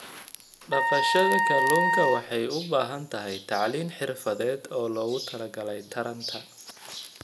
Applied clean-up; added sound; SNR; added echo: none; Wind instrument, woodwind instrument; -4 dB; none.